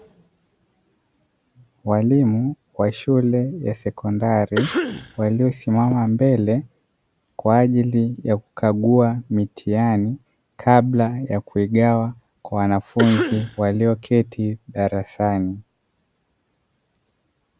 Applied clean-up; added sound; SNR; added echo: none; Cough; 7 dB; none.